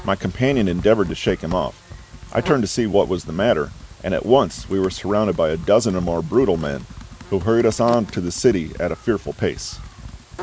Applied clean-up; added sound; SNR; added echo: none; Computer keyboard + Buzz; 17 dB; none.